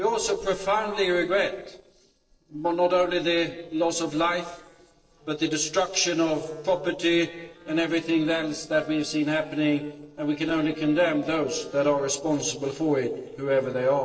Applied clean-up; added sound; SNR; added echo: neural separator model SepFormer DNS4.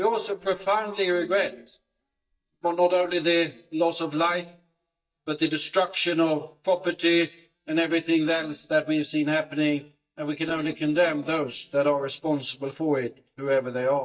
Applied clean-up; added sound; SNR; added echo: neural mask model DeepFilterNet 3.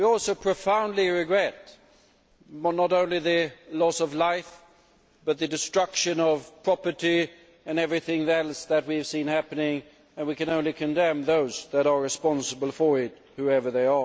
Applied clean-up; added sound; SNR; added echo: none; none; none; none.